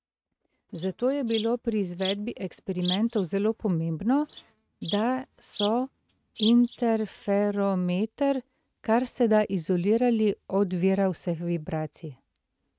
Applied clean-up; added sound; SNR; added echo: neural mask model RNNoise.